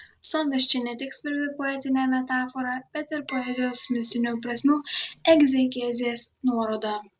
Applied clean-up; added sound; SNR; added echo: neural separator model SepFormer DNS4.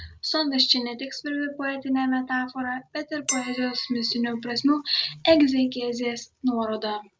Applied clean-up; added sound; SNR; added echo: none; Chink, clink; 12 dB; none.